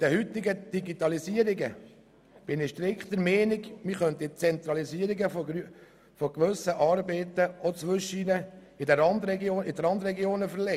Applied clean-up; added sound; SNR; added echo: none; none; none; none.